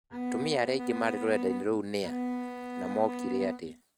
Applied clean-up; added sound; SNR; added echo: neural mask model RNNoise.